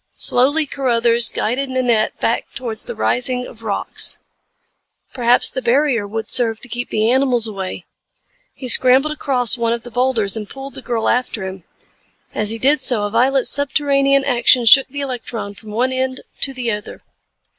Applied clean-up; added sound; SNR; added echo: neural mask model Resemble Enhance denoiser.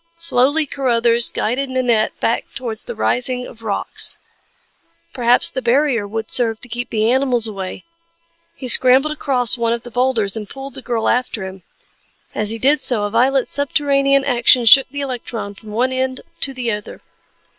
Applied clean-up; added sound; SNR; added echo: neural separator model SepFormer WHAM!.